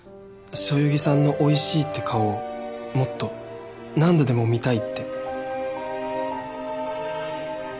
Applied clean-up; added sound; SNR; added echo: none; none; none; none.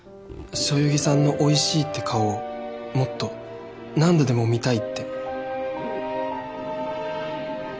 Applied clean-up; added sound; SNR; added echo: none; Zipper (clothing); 19 dB; none.